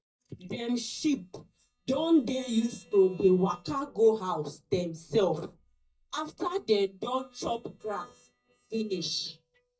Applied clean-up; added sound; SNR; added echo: neural mask model DeepFilterNet 3.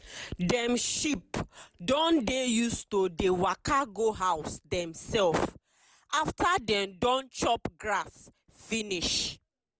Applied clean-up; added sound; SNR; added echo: none; none; none; none.